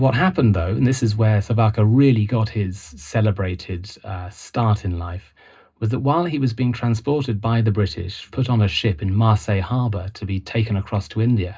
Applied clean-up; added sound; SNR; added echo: none; none; none; reverberation time 0.2 s.